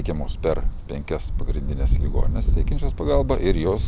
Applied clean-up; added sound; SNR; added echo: none; none; none; none.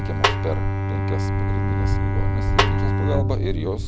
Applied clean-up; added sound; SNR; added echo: none; Bowed string instrument + Snare drum; -3 dB; none.